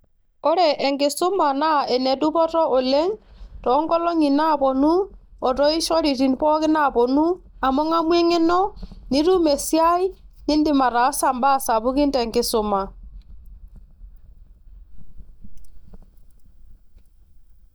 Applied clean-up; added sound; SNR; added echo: neural mask model DeepFilterNet 3.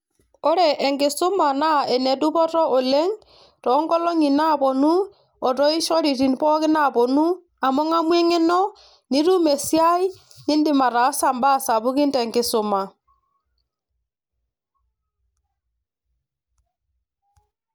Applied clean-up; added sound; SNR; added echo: none; none; none; none.